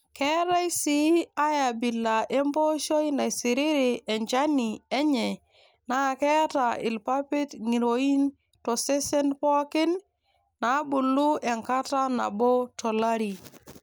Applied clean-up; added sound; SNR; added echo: none; none; none; none.